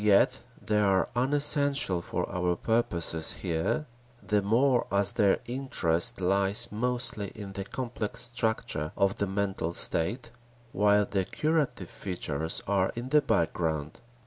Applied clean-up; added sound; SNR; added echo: none; none; none; none.